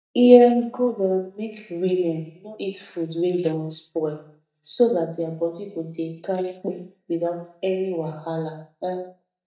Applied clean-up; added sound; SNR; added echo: neural mask model DeepFilterNet 3.